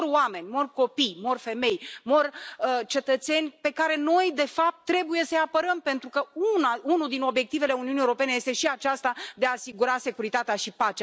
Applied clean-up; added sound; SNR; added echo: none; none; none; none.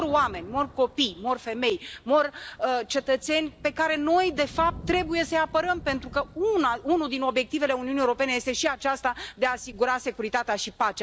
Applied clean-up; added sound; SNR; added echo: none; Thunder; 19 dB; none.